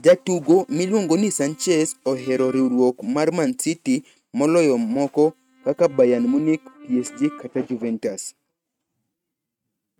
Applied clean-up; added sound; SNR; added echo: neural mask model RNNoise.